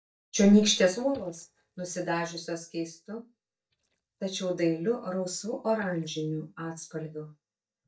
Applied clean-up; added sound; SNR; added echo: neural mask model DeepFilterNet 3.